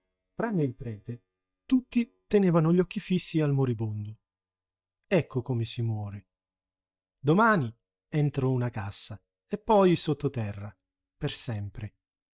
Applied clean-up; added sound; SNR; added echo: neural mask model DeepFilterNet 3.